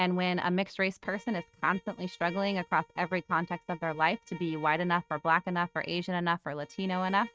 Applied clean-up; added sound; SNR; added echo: neural mask model RNNoise.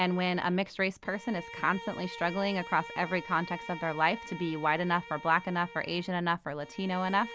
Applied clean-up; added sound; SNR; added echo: none; Bowed string instrument; 15 dB; none.